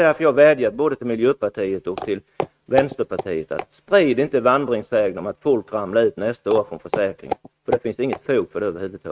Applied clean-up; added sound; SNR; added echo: neural mask model RNNoise.